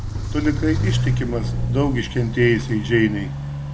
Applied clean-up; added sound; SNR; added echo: none; Walk, footsteps; 2 dB; none.